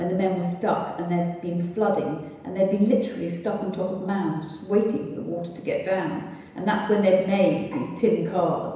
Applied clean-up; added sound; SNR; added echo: none; none; none; reverberation time 1.0 s.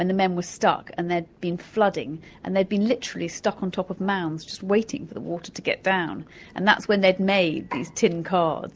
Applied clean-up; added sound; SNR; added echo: none; none; none; none.